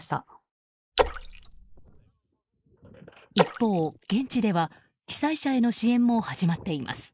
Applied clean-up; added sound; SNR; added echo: neural mask model Resemble Enhance denoiser.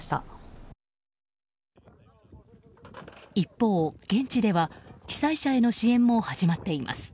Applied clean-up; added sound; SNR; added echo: none; none; none; none.